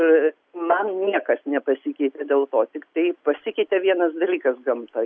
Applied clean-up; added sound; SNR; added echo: none; none; none; none.